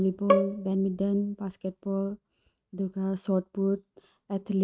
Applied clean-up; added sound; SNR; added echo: neural mask model RNNoise.